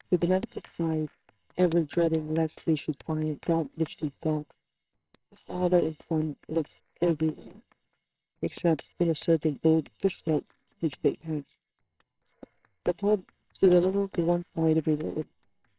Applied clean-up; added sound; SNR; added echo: neural separator model SepFormer WHAMR!.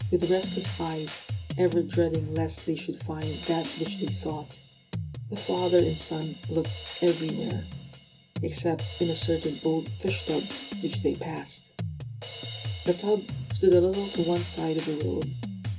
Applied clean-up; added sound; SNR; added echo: none; Drum kit; 7 dB; reverberation time 0.2 s.